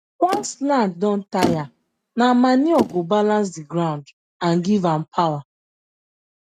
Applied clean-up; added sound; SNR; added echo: neural mask model RNNoise.